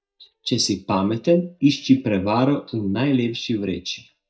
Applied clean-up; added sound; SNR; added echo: neural mask model DeepFilterNet 3.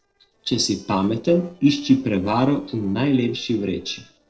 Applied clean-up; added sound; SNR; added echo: neural separator model SepFormer DNS4.